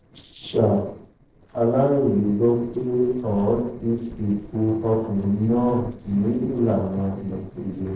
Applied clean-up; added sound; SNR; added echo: neural separator model SepFormer DNS4.